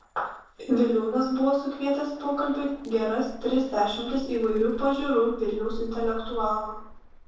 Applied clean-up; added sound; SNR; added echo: neural separator model SepFormer DNS4.